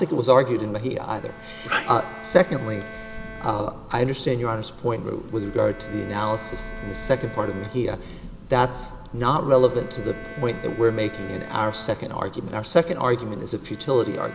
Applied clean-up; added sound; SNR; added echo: none; Thunder + Bowed string instrument; 15 dB; none.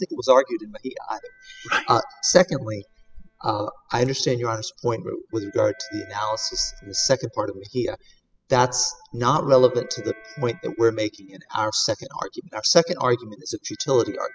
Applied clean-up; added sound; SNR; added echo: classical method spectral subtraction.